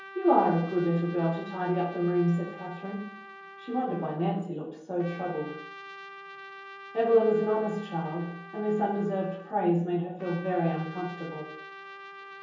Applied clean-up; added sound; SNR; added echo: none; Trumpet; 16 dB; reverberation time 0.7 s.